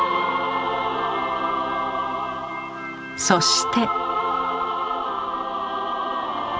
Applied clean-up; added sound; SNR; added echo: none; none; none; none.